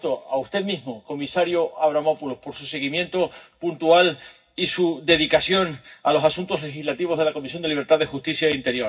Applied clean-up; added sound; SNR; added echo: none; none; none; reverberation time 0.4 s.